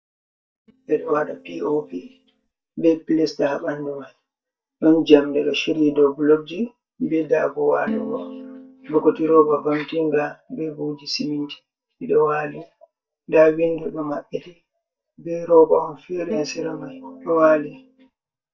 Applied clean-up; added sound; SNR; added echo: neural mask model DeepFilterNet 3.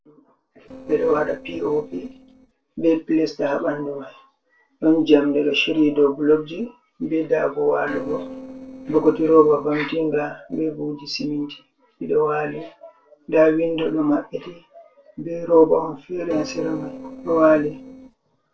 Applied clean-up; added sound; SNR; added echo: neural separator model SepFormer DNS4.